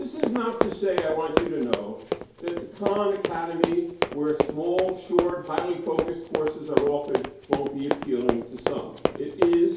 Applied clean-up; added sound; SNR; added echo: none; Run; 2 dB; reverberation time 2.4 s.